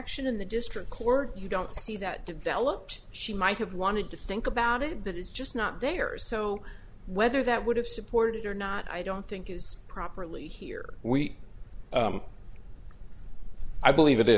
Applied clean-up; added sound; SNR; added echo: none; none; none; none.